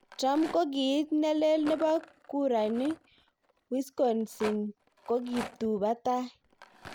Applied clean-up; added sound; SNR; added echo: none; Rattle; 17 dB; none.